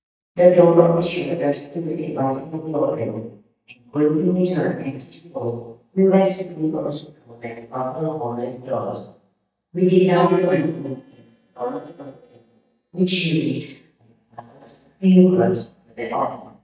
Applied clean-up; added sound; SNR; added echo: neural mask model DeepFilterNet 3.